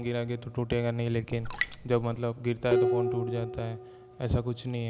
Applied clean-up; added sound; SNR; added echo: none; Dishes, pots, and pans + Raindrop; 3 dB; none.